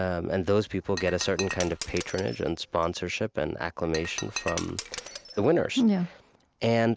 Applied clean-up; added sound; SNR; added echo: none; Shatter; 12 dB; none.